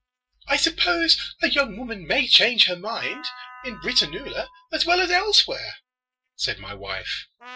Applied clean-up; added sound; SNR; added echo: classical method Wiener filter.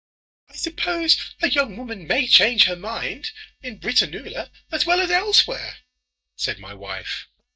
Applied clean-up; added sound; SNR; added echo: neural mask model DeepFilterNet 3.